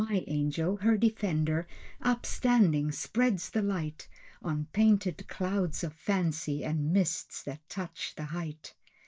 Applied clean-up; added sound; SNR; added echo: neural mask model DeepFilterNet 3.